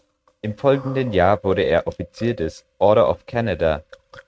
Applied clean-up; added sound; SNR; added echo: neural mask model RNNoise.